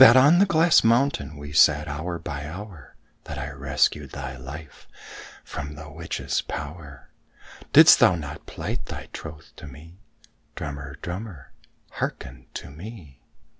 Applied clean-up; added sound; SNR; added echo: none; none; none; none.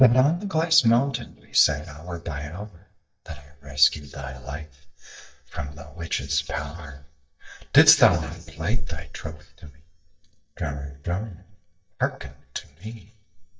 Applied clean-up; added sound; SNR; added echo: neural mask model DeepFilterNet 3.